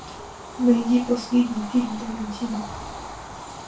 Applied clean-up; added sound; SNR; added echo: none; Train / Bird vocalization, bird call, bird song; 12 dB; reverberation time 0.2 s.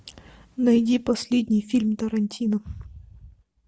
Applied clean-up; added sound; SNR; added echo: none; none; none; none.